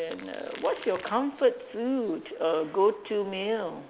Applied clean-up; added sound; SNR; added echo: none; Crackle; 17 dB; none.